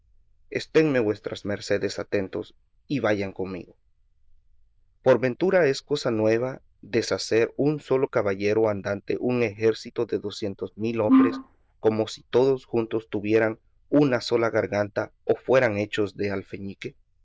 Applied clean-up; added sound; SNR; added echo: neural diffusion model UNIVERSE++.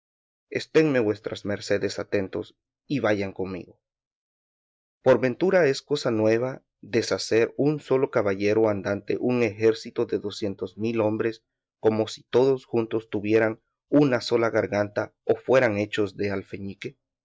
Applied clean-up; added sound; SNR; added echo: none; none; none; none.